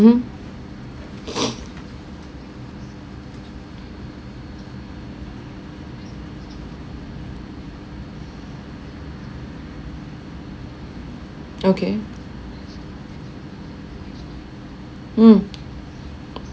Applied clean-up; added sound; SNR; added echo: none; none; none; none.